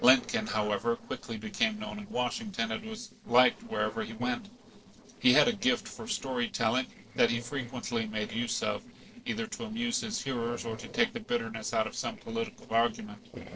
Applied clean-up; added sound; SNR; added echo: neural separator model SepFormer DNS4.